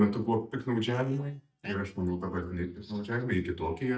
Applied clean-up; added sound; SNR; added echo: neural mask model DeepFilterNet 3.